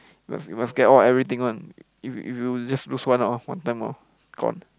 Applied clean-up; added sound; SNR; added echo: none; none; none; none.